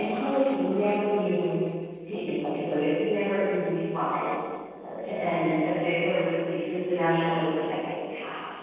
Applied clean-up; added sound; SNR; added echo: neural separator model SepFormer DNS4.